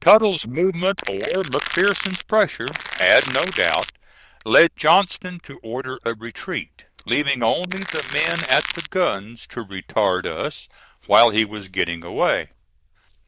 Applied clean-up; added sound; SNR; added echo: neural diffusion model UNIVERSE++.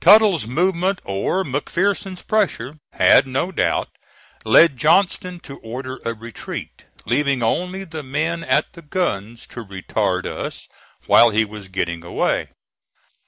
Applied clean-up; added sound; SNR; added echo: none; none; none; none.